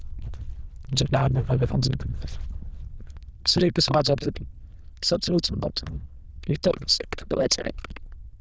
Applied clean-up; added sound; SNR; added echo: neural diffusion model UNIVERSE++.